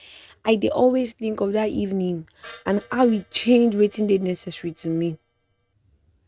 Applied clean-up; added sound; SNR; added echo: neural mask model RNNoise.